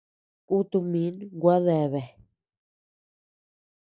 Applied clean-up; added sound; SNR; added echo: none; none; none; none.